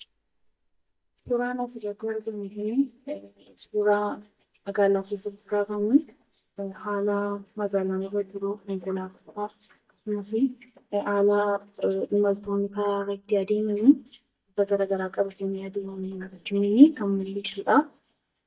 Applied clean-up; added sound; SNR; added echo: neural mask model DeepFilterNet 3.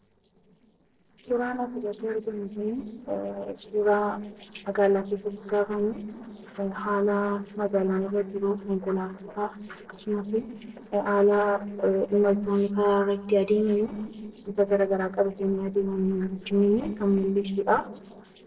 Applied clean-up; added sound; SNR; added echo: neural separator model SepFormer DNS4.